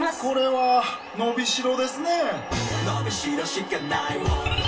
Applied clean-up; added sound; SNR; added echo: none; none; none; reverberation time 0.2 s.